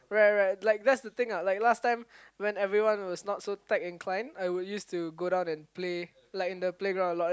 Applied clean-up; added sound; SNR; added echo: none; none; none; none.